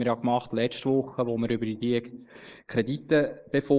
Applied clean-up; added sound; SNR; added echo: neural mask model Resemble Enhance denoiser.